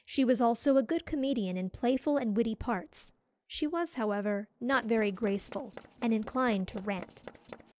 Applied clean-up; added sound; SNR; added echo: neural separator model SepFormer DNS4.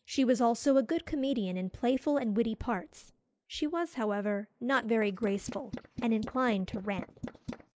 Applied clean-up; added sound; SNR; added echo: neural mask model Resemble Enhance denoiser.